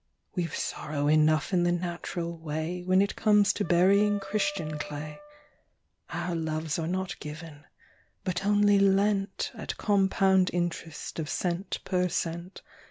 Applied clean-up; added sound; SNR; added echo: none; Wind instrument, woodwind instrument; 17 dB; none.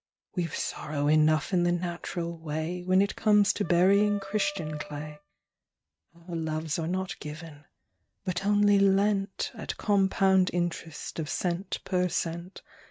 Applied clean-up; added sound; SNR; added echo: neural mask model RNNoise.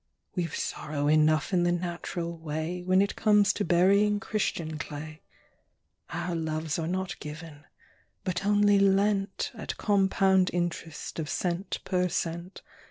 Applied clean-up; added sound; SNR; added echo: neural separator model SepFormer DNS4.